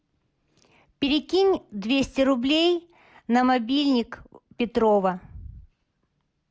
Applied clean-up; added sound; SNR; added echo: none; none; none; none.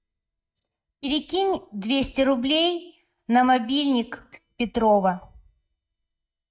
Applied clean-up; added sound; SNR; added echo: neural mask model DeepFilterNet 3.